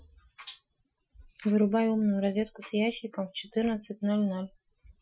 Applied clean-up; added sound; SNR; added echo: classical method Wiener filter.